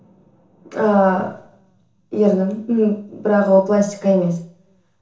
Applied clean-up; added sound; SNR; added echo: none; none; none; reverberation time 0.7 s.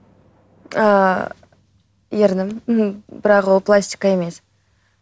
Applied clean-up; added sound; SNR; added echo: none; none; none; none.